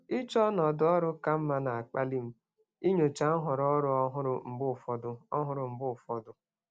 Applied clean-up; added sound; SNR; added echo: none; none; none; none.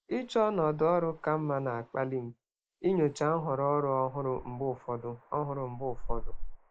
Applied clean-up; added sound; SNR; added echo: neural mask model Resemble Enhance denoiser.